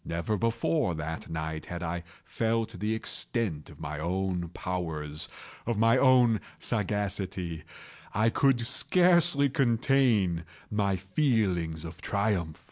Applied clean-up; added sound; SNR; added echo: none; none; none; none.